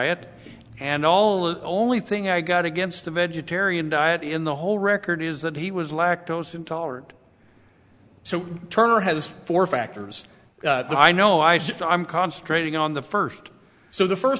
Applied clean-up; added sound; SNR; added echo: none; none; none; none.